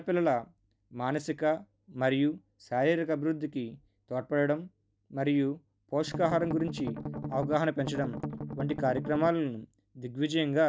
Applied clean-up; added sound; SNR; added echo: none; Strum; 6 dB; none.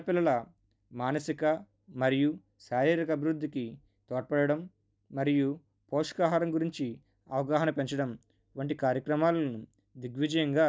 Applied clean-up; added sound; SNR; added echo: none; none; none; none.